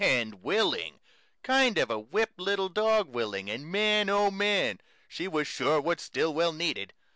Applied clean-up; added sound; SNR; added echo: none; none; none; none.